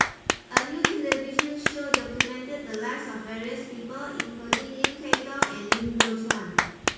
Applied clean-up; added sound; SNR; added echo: none; Clapping; -5 dB; reverberation time 1.2 s.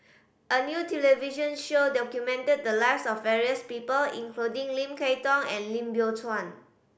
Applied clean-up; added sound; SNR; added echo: none; none; none; none.